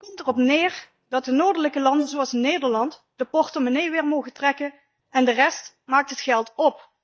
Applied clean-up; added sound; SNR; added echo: neural mask model DeepFilterNet 3.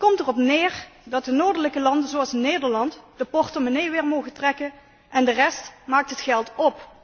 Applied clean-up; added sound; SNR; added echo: none; none; none; none.